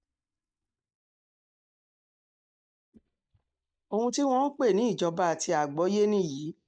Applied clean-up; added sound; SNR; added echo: neural mask model DeepFilterNet 3.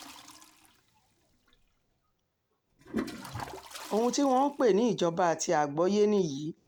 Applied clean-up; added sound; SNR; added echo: none; Toilet flush; 15 dB; none.